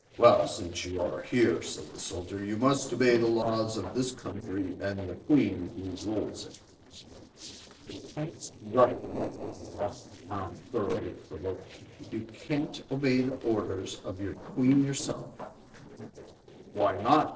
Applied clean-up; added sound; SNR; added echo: neural separator model SepFormer DNS4.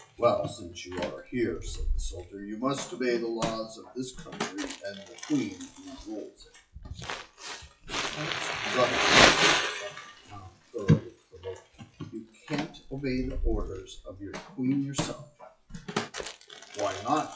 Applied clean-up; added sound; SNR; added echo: classical method WPE with log-MMSE.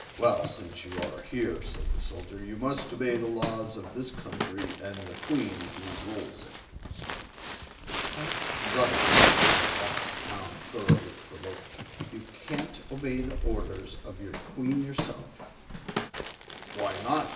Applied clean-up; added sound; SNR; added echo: none; Crumpling, crinkling; -3 dB; reverberation time 0.9 s.